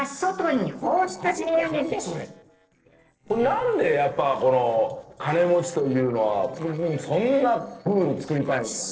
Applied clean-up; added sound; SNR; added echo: neural separator model SepFormer DNS4.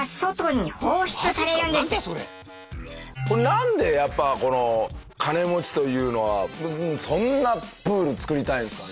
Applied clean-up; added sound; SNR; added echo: none; none; none; none.